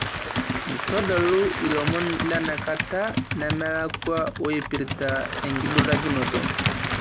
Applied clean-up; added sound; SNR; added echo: none; Applause / Crowd + Computer keyboard; 1 dB; none.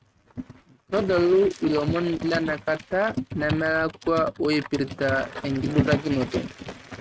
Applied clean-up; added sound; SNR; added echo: neural mask model RNNoise.